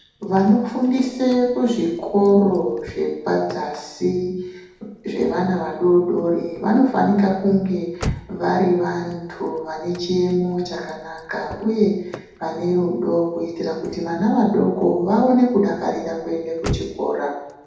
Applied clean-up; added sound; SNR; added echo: none; Slam / Car; 18 dB; reverberation time 0.8 s.